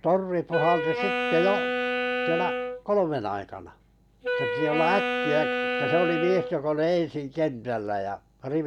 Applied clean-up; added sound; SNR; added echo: none; Wind instrument, woodwind instrument; 2 dB; none.